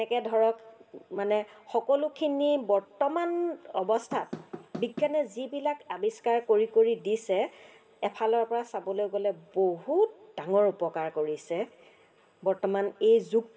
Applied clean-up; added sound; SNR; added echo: none; Knock / Wood; 13 dB; reverberation time 2.1 s.